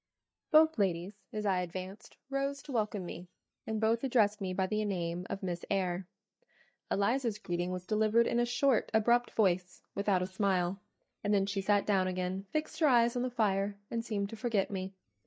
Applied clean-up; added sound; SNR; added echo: neural mask model DeepFilterNet 3.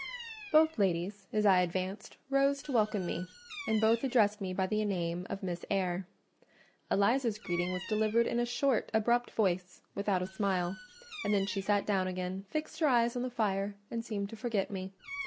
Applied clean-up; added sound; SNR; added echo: none; Bird vocalization, bird call, bird song; 18 dB; none.